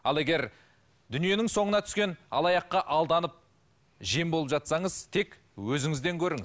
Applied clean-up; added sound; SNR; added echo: none; none; none; none.